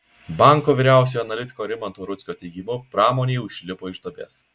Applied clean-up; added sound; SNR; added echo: none; none; none; none.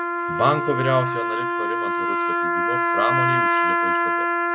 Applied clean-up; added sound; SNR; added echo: none; Trumpet; -5 dB; none.